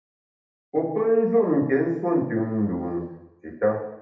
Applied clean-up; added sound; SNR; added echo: none; none; none; reverberation time 0.8 s.